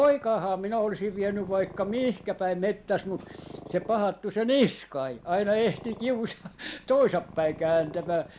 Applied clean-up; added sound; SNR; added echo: none; Purr; 20 dB; none.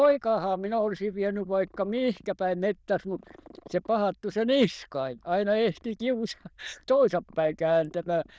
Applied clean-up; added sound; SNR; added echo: neural diffusion model UNIVERSE++.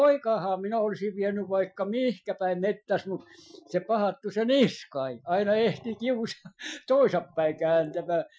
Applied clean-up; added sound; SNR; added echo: classical method Wiener filter.